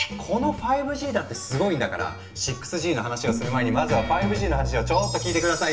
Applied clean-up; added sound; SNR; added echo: none; none; none; reverberation time 0.7 s.